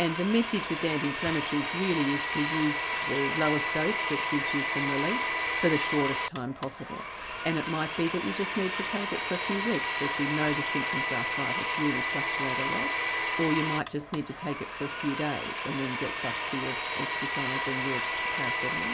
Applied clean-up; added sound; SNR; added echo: none; Domestic sounds, home sounds; 0 dB; none.